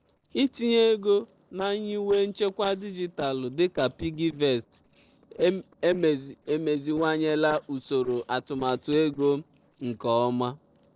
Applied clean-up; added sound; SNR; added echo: neural separator model SepFormer DNS4.